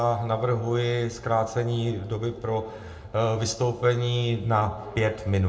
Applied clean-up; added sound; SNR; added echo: none; none; none; reverberation time 0.3 s.